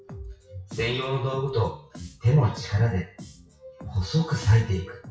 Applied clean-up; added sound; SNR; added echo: classical method WPE with log-MMSE.